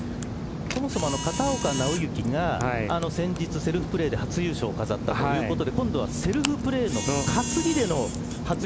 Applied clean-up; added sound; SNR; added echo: none; Camera; 12 dB; none.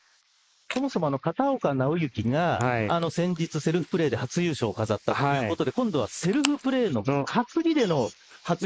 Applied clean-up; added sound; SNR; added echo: neural mask model Resemble Enhance denoiser.